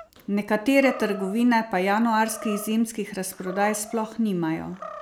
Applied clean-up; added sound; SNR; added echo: none; Animal; 17 dB; none.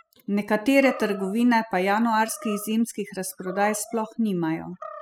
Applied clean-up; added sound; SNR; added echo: classical method spectral subtraction.